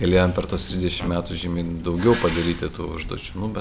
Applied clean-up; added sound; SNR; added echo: none; Bicycle + Fart; 16 dB; none.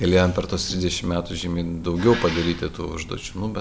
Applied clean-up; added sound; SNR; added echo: none; none; none; none.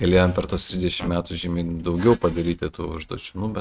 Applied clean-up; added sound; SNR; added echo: neural mask model RNNoise.